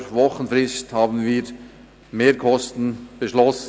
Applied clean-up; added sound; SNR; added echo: none; none; none; none.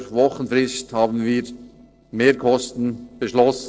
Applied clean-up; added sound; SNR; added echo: neural separator model SepFormer DNS4.